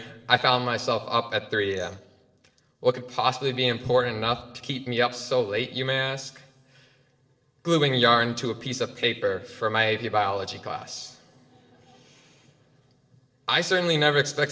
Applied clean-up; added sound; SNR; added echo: neural separator model SepFormer DNS4.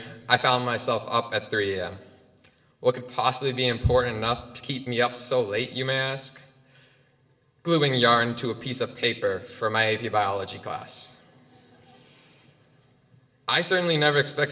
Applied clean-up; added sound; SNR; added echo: none; Tambourine; 20 dB; reverberation time 0.6 s.